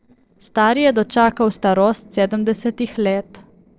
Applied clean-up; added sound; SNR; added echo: neural separator model SepFormer DNS4.